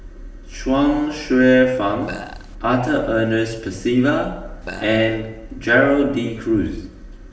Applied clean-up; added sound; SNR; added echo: none; Burping, eructation; 14 dB; reverberation time 0.9 s.